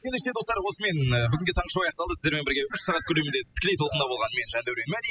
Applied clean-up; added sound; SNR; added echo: classical method spectral subtraction.